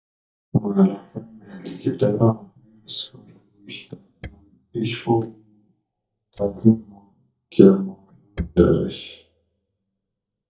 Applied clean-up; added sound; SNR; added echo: neural mask model DeepFilterNet 3.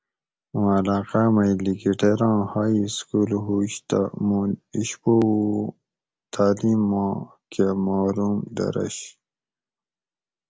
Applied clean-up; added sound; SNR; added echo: none; none; none; none.